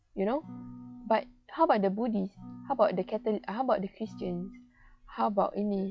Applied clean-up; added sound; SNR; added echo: classical method log-MMSE.